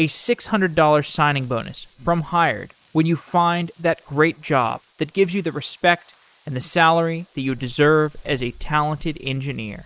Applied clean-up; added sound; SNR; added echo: neural mask model Resemble Enhance denoiser.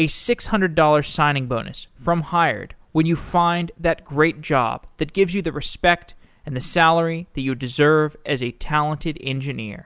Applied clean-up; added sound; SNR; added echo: none; none; none; none.